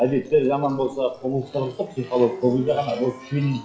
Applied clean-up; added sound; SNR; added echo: classical method WPE with log-MMSE.